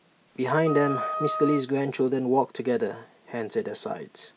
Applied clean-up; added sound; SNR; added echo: none; Wind instrument, woodwind instrument; 7 dB; none.